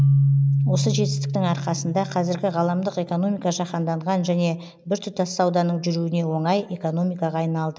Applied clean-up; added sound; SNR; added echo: none; Keyboard (musical); 3 dB; none.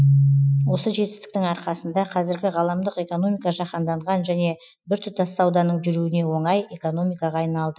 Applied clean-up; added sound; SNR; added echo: classical method Wiener filter.